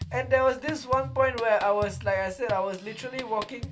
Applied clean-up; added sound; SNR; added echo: none; Drum kit; 12 dB; reverberation time 0.2 s.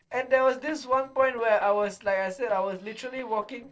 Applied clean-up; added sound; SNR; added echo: neural separator model SepFormer DNS4.